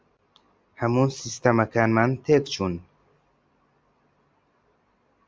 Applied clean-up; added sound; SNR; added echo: none; none; none; none.